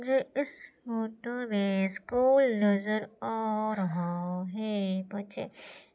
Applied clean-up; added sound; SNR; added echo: none; none; none; none.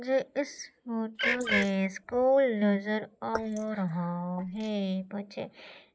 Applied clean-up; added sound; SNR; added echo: neural mask model Resemble Enhance denoiser.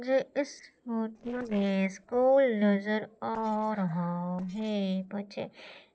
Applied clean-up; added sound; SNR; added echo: neural separator model SepFormer DNS4.